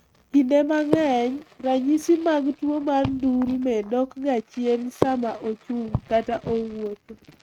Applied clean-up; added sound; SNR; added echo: neural mask model RNNoise.